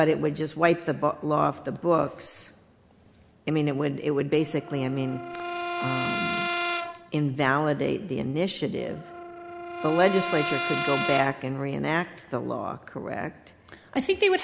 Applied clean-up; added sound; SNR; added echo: none; Brass instrument; 5 dB; none.